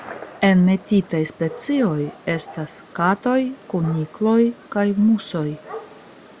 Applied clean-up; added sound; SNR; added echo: none; Gunshot, gunfire; 19 dB; none.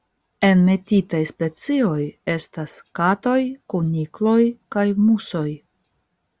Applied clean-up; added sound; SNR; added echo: none; none; none; none.